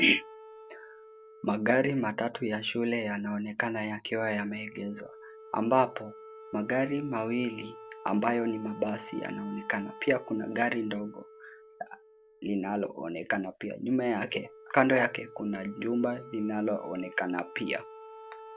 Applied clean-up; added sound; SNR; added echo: none; Wind instrument, woodwind instrument; 18 dB; none.